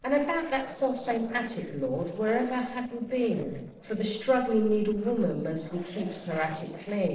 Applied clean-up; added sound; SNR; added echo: neural separator model SepFormer DNS4.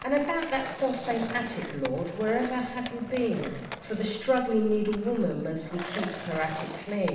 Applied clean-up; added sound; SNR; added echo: none; Skateboard; 11 dB; reverberation time 0.9 s.